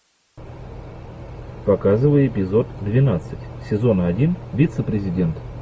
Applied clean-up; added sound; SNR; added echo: none; none; none; none.